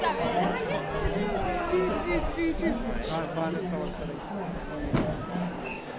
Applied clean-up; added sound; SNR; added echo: none; Crowd / Fireworks; -5 dB; reverberation time 0.9 s.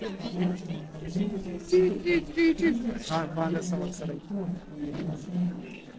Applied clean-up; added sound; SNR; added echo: neural separator model SepFormer DNS4.